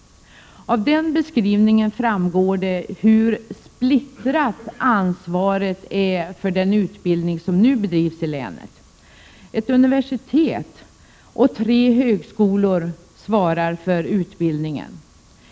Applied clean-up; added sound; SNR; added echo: none; none; none; none.